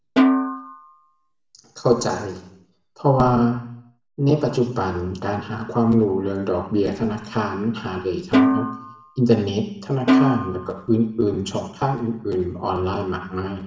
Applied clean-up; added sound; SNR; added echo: none; Snare drum; 0 dB; reverberation time 0.7 s.